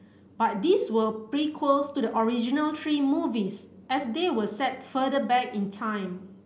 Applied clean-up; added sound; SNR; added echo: none; none; none; none.